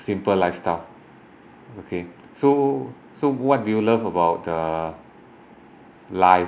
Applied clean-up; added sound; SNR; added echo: none; none; none; none.